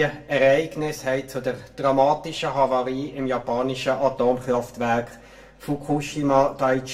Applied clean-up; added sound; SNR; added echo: none; none; none; reverberation time 0.3 s.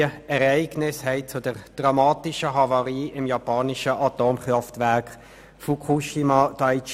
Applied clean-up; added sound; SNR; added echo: none; none; none; none.